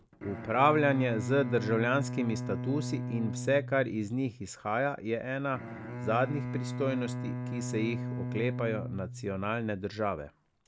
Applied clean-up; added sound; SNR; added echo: none; Bowed string instrument; 6 dB; none.